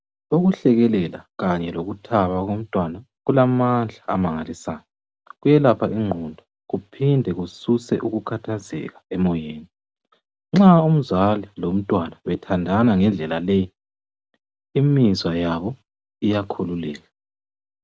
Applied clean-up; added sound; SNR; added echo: none; none; none; none.